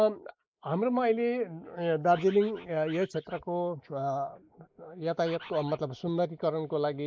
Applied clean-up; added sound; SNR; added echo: neural mask model Resemble Enhance denoiser.